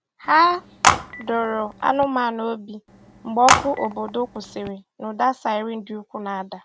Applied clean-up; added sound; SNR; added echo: none; Telephone; 1 dB; none.